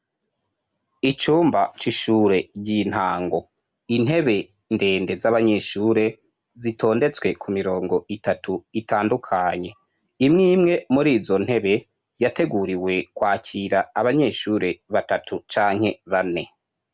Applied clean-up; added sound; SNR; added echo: none; none; none; none.